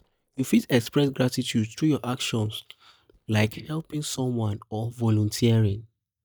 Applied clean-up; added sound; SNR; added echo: neural mask model DeepFilterNet 3.